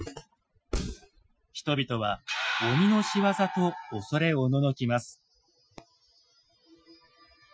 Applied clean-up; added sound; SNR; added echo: classical method Wiener filter.